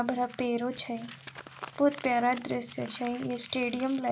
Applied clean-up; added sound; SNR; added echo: none; Crumpling, crinkling; 17 dB; none.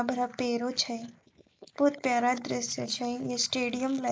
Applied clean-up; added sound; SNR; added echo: neural mask model Resemble Enhance denoiser.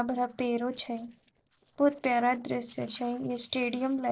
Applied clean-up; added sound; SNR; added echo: neural separator model SepFormer DNS4.